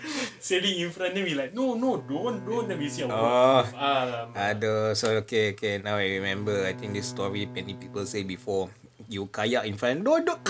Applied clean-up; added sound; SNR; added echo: none; Bowed string instrument; 17 dB; none.